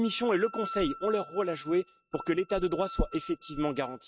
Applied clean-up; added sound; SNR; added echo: neural mask model RNNoise.